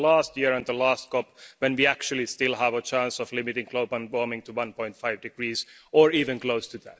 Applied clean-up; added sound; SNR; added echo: none; none; none; none.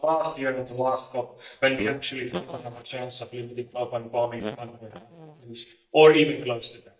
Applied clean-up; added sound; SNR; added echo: neural mask model DeepFilterNet 3.